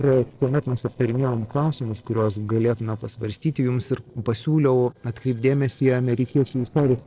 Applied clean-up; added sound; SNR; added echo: neural separator model SepFormer DNS4.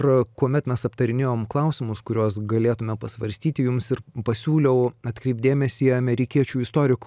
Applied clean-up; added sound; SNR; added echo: none; none; none; none.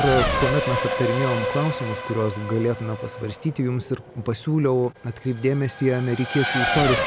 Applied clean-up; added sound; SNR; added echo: none; Race car, auto racing / Accelerating, revving, vroom; 3 dB; none.